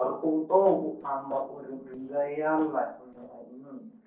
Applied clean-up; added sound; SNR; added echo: neural separator model SepFormer DNS4.